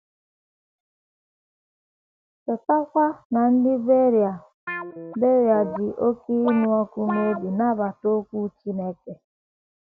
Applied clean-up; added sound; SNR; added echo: none; Guitar; 12 dB; none.